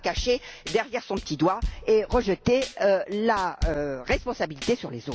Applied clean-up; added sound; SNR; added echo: none; Drum / Drum kit; 10 dB; none.